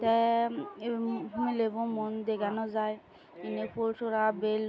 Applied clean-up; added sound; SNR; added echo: none; none; none; none.